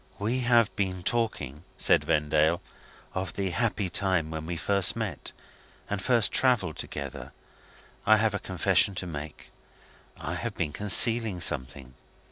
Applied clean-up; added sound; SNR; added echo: none; none; none; none.